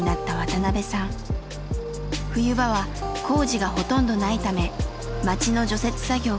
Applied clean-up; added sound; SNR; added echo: none; Acoustic guitar; 15 dB; none.